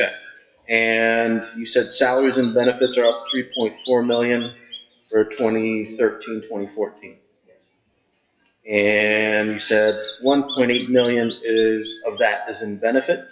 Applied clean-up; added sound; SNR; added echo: classical method WPE with log-MMSE.